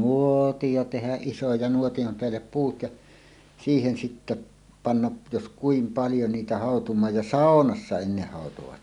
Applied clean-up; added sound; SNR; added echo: none; none; none; none.